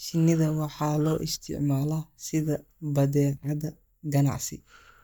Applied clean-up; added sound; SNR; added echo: neural mask model DeepFilterNet 3.